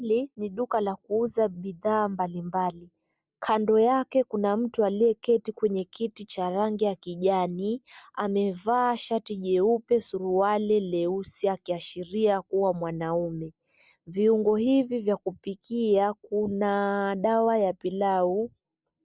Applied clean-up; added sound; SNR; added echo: none; none; none; none.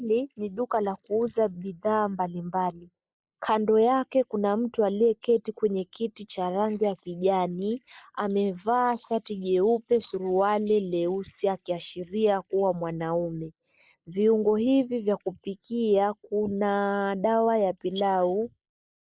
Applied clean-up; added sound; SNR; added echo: neural mask model Resemble Enhance denoiser.